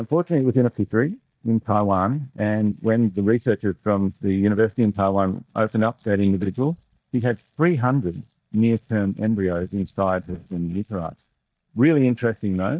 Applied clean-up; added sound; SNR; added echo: neural mask model DeepFilterNet 3.